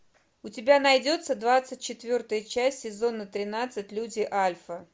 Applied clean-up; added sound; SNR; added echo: none; none; none; none.